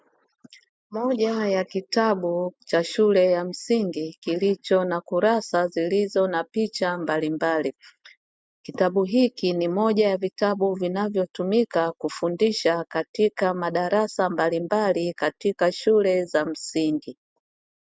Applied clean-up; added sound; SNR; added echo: none; none; none; none.